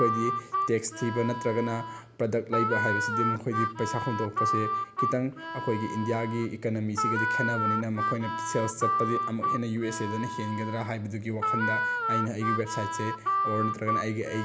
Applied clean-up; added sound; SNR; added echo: none; Harmonica; 0 dB; none.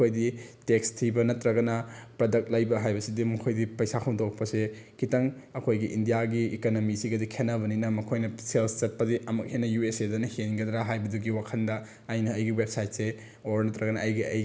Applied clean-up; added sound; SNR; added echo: none; none; none; none.